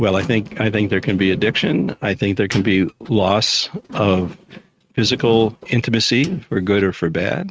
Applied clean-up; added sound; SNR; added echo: neural mask model RNNoise.